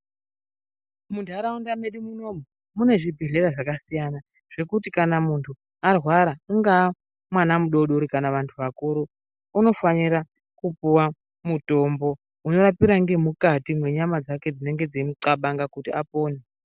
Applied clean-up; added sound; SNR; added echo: none; none; none; none.